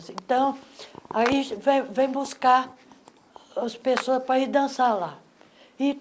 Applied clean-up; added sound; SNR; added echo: none; Clapping; 14 dB; none.